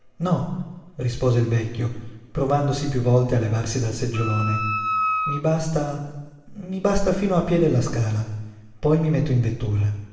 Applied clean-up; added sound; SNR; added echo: none; Wind instrument, woodwind instrument; 3 dB; reverberation time 1.2 s.